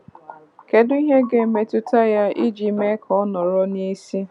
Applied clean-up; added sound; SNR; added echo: none; none; none; none.